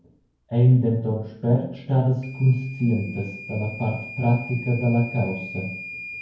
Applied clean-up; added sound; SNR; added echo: none; Microwave oven / Alarm; 16 dB; reverberation time 0.9 s.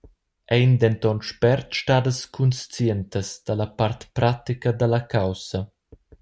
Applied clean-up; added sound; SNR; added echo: none; none; none; none.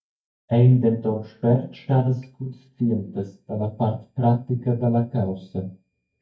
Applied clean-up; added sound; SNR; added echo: neural mask model DeepFilterNet 3.